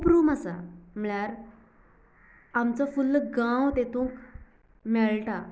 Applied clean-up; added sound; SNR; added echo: none; none; none; none.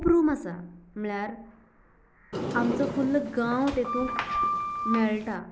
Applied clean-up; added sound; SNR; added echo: none; Sliding door; 3 dB; none.